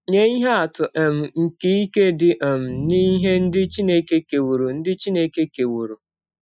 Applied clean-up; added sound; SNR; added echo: classical method Wiener filter.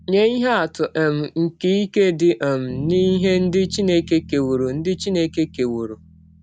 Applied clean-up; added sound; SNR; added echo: none; Bass guitar; 18 dB; none.